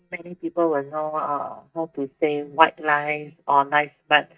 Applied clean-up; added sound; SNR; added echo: neural mask model DeepFilterNet 3.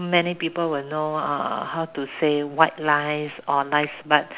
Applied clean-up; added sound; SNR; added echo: none; none; none; none.